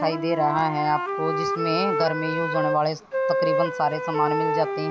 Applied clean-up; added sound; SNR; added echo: none; Wind instrument, woodwind instrument; 0 dB; none.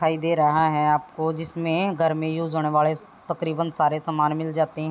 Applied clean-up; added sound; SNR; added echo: none; none; none; none.